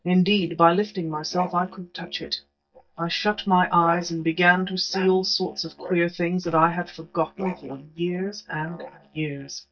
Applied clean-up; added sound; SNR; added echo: neural mask model DeepFilterNet 3.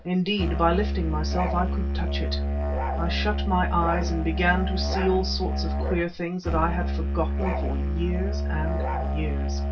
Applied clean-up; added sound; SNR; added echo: none; Musical instrument; -2 dB; reverberation time 0.2 s.